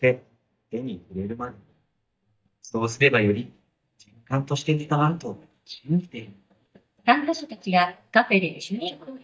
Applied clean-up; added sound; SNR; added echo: neural mask model DeepFilterNet 3.